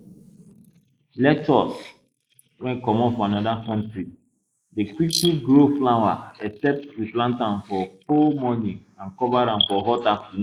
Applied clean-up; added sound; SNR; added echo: neural mask model Resemble Enhance denoiser.